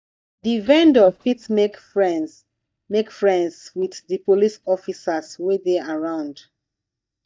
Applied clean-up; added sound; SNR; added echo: neural mask model DeepFilterNet 3.